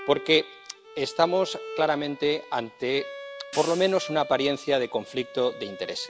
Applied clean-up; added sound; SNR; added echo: none; Bowed string instrument + Hi-hat; 14 dB; none.